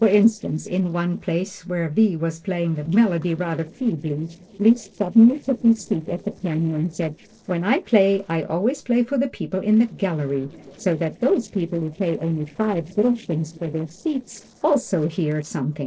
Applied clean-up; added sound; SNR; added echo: neural separator model SepFormer DNS4.